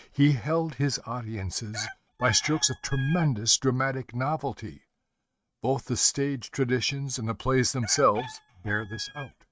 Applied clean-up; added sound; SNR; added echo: neural mask model RNNoise.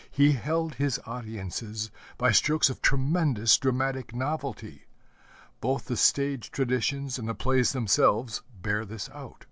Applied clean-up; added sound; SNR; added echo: none; none; none; none.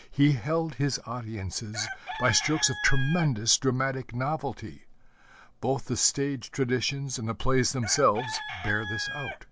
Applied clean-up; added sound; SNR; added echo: none; Chicken, rooster; 13 dB; none.